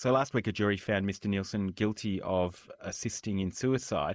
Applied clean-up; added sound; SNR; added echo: neural mask model Resemble Enhance denoiser.